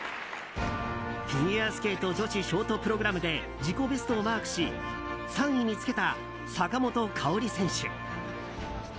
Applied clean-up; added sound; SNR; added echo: none; none; none; none.